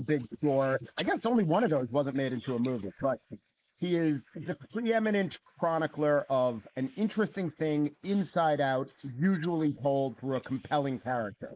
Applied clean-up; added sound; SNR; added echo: neural mask model Resemble Enhance denoiser.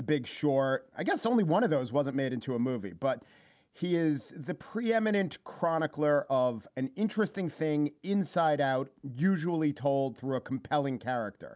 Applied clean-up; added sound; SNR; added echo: none; none; none; none.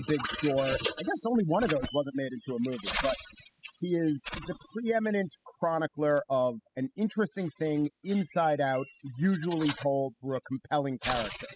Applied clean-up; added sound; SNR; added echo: classical method spectral subtraction.